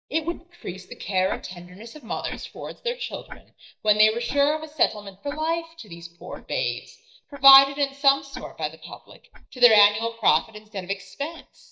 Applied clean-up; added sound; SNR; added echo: neural mask model DeepFilterNet 3.